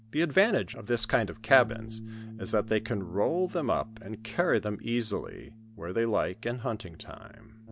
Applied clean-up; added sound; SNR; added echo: none; Bass guitar; 16 dB; none.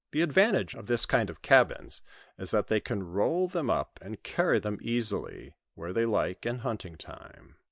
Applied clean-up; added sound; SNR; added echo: neural mask model Resemble Enhance denoiser.